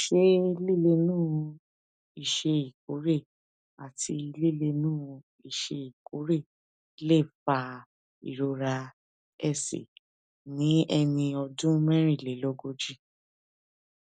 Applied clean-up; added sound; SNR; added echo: none; none; none; none.